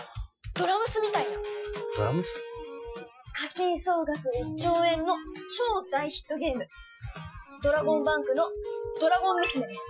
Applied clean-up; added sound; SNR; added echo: classical method Wiener filter.